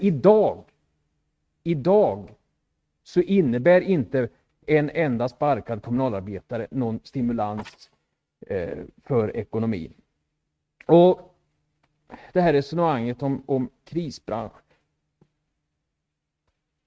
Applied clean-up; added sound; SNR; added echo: neural mask model RNNoise.